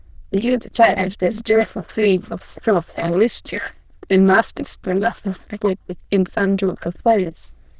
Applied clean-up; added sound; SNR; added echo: neural diffusion model UNIVERSE++.